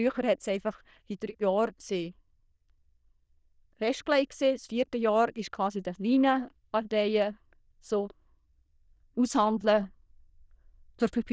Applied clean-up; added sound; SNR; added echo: neural diffusion model UNIVERSE++.